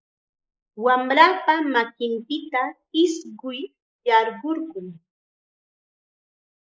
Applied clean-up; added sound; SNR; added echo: neural mask model Resemble Enhance denoiser.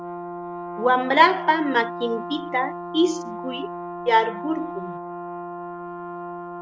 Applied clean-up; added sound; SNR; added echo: none; Brass instrument; 9 dB; none.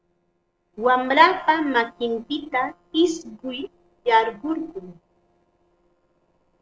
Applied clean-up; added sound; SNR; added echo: neural separator model SepFormer DNS4.